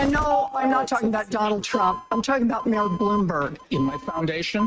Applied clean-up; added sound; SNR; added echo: neural mask model RNNoise.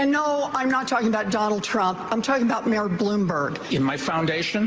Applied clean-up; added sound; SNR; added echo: none; none; none; none.